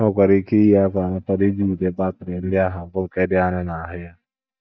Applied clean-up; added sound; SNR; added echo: neural mask model DeepFilterNet 3.